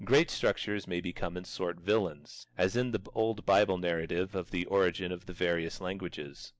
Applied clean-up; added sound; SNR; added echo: none; none; none; none.